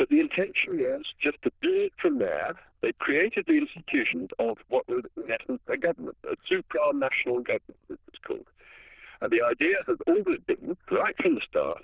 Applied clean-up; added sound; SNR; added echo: neural diffusion model UNIVERSE++.